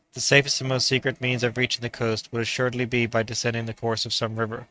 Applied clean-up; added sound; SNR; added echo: neural mask model RNNoise.